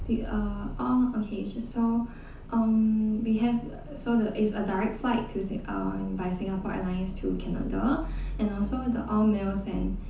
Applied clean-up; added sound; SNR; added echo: none; Accelerating, revving, vroom; 10 dB; reverberation time 0.9 s.